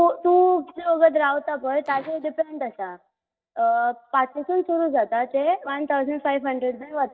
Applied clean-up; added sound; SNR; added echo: neural mask model DeepFilterNet 3.